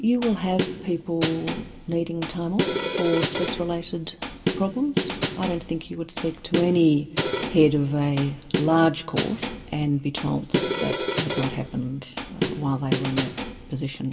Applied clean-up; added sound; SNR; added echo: none; Snare drum; 2 dB; reverberation time 1.3 s.